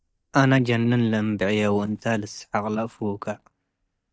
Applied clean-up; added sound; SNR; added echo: neural mask model DeepFilterNet 3.